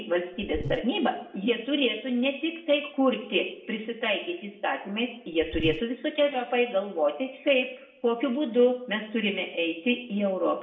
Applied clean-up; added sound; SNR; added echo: none; Buzz; 7 dB; reverberation time 0.7 s.